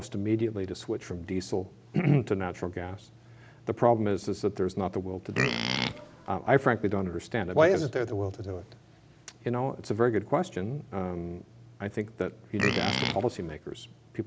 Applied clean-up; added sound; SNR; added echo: none; Livestock, farm animals, working animals; 1 dB; none.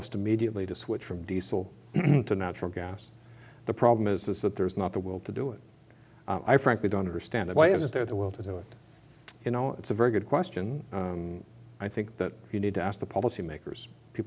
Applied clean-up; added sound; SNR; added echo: none; none; none; none.